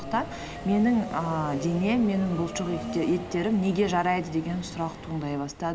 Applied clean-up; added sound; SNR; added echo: none; Subway, metro, underground; 11 dB; none.